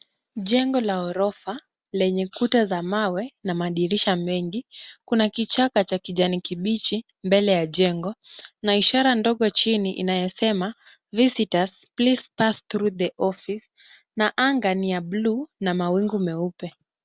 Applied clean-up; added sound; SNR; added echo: none; none; none; none.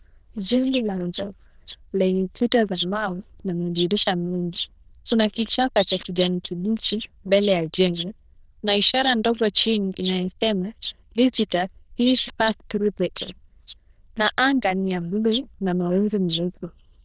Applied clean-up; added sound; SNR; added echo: neural diffusion model UNIVERSE++.